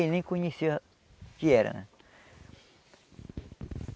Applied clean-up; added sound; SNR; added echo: none; none; none; none.